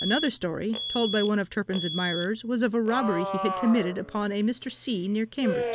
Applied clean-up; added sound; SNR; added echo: none; Alarm; 7 dB; none.